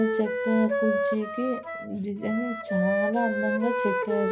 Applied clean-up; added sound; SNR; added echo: none; Wind instrument, woodwind instrument; 0 dB; reverberation time 0.4 s.